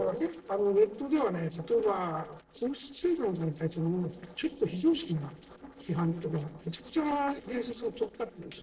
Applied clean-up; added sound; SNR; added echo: neural separator model SepFormer DNS4.